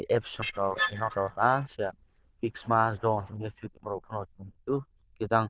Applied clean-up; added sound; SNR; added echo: neural diffusion model UNIVERSE++.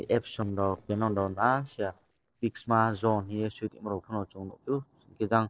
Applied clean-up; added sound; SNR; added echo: neural separator model SepFormer DNS4.